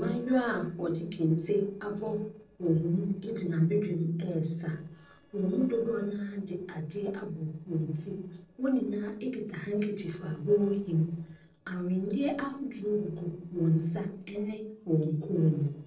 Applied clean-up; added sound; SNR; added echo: neural separator model SepFormer DNS4.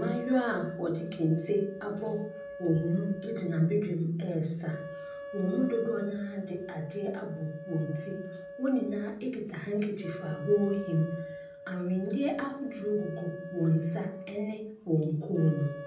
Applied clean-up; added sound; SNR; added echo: none; Wind instrument, woodwind instrument; 13 dB; reverberation time 0.6 s.